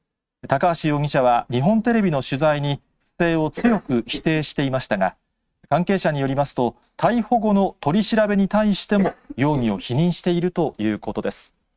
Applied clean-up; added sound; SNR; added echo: neural mask model RNNoise.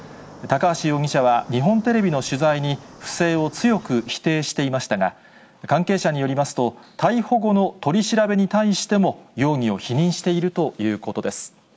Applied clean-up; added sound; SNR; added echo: none; none; none; none.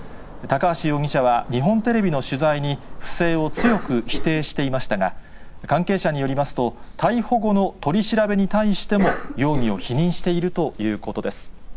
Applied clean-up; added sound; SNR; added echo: none; Cough; 7 dB; none.